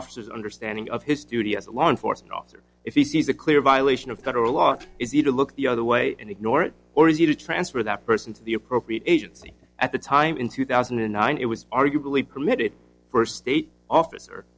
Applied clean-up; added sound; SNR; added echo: neural separator model SepFormer DNS4.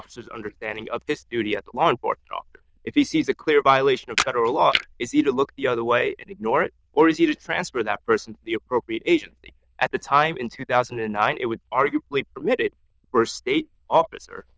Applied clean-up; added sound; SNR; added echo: neural diffusion model UNIVERSE++.